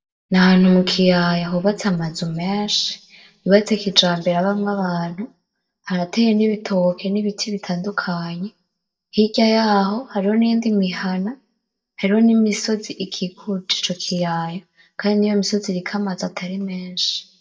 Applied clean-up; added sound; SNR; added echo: neural mask model DeepFilterNet 3.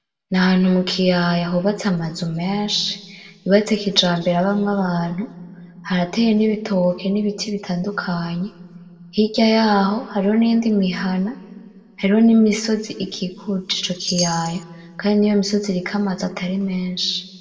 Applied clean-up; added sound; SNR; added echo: none; Chime; 10 dB; reverberation time 1.2 s.